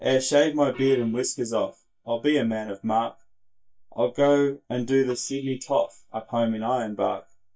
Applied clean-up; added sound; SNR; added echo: neural mask model DeepFilterNet 3.